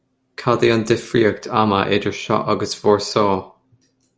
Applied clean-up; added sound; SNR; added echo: none; none; none; none.